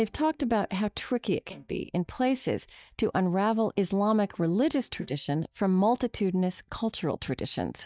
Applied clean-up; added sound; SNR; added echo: neural mask model DeepFilterNet 3.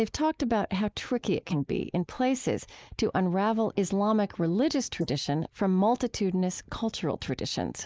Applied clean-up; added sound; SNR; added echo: neural mask model Resemble Enhance denoiser.